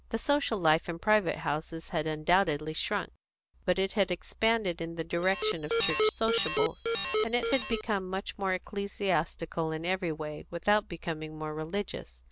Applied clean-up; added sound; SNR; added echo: none; Alarm; -1 dB; none.